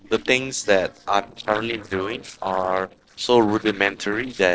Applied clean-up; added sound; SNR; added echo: neural separator model SepFormer DNS4.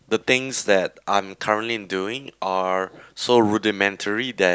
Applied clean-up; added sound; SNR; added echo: none; none; none; none.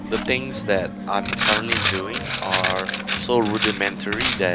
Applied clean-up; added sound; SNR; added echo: none; Coin (dropping); 0 dB; none.